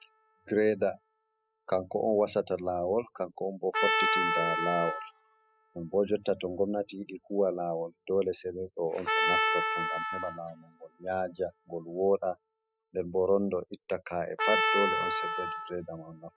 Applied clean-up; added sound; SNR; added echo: classical method spectral subtraction.